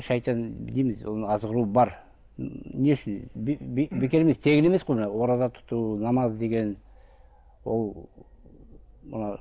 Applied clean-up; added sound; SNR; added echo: none; none; none; none.